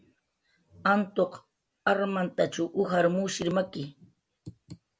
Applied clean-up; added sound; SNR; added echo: none; none; none; none.